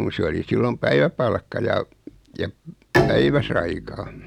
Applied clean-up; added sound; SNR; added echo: none; Bowed string instrument; 6 dB; none.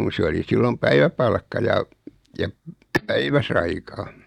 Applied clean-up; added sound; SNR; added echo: neural mask model DeepFilterNet 3.